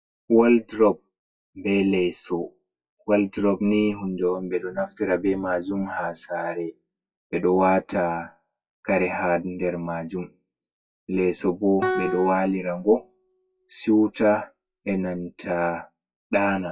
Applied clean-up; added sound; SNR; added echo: classical method WPE with log-MMSE.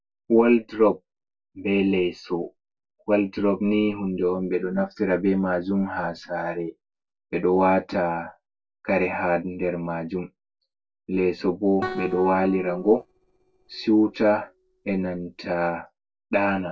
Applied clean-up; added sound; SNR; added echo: neural separator model SepFormer DNS4.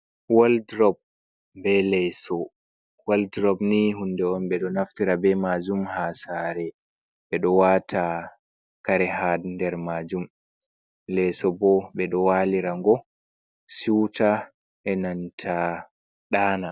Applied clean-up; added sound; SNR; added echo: none; none; none; none.